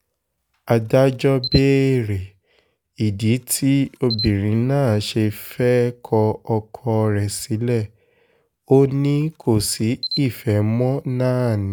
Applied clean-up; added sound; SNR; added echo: none; Camera; 14 dB; none.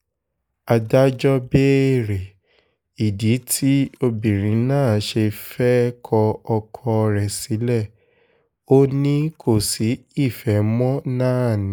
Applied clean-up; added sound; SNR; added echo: neural mask model Resemble Enhance denoiser.